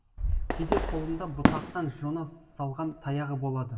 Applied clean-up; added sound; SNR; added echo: none; Fireworks; -2 dB; reverberation time 1.3 s.